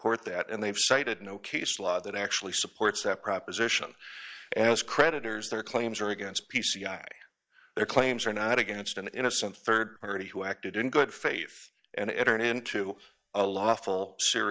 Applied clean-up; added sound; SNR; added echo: neural mask model DeepFilterNet 3.